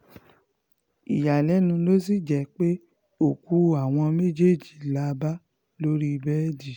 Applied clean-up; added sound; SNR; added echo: none; none; none; none.